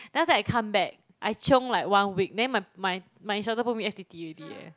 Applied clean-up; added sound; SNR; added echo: none; none; none; none.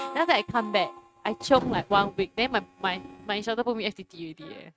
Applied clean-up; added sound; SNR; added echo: neural mask model RNNoise.